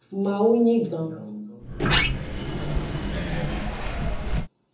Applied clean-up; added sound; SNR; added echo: none; Sliding door; -2 dB; reverberation time 0.6 s.